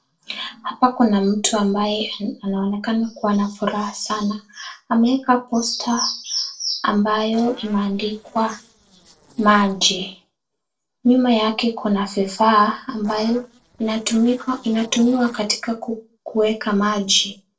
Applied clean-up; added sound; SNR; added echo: neural separator model SepFormer DNS4.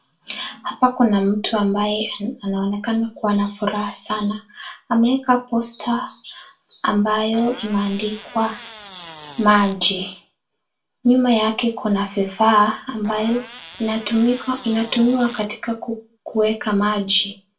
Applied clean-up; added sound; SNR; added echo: none; Fart; 18 dB; reverberation time 0.2 s.